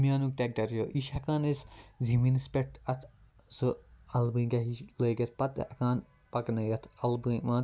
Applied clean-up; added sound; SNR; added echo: none; none; none; none.